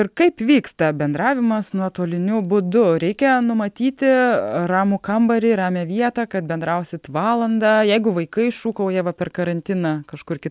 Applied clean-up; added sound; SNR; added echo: none; none; none; none.